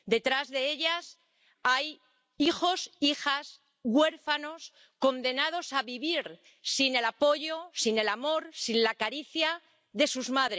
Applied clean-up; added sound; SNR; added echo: none; none; none; none.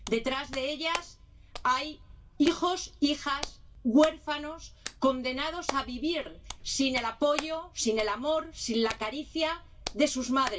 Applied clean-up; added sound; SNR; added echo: none; Hands; 14 dB; reverberation time 0.2 s.